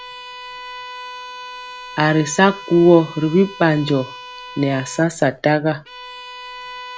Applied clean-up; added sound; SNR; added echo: none; Bowed string instrument; 16 dB; none.